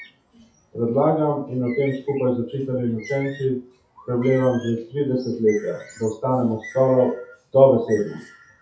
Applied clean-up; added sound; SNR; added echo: classical method WPE with log-MMSE.